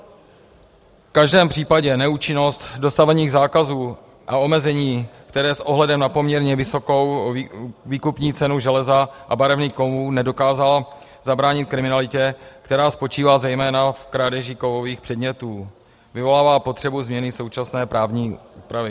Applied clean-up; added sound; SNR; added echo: none; none; none; none.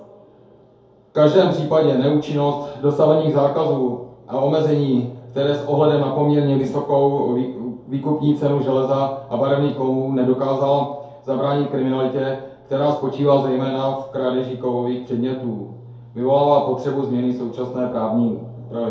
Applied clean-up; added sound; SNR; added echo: none; none; none; reverberation time 2.2 s.